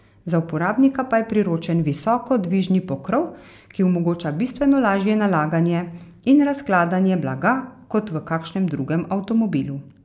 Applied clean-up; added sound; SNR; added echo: none; none; none; none.